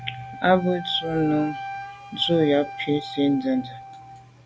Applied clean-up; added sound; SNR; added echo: none; Wind instrument, woodwind instrument; 12 dB; none.